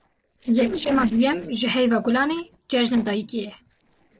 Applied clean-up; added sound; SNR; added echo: neural separator model SepFormer DNS4.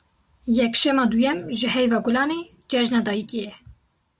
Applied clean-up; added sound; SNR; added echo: none; none; none; none.